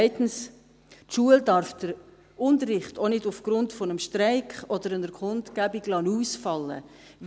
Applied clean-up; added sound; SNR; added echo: none; none; none; none.